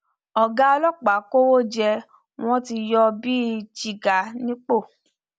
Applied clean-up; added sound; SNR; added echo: none; none; none; none.